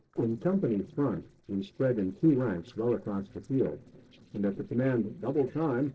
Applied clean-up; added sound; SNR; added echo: neural separator model SepFormer DNS4.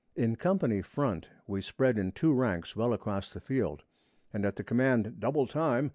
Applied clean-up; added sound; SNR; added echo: none; none; none; none.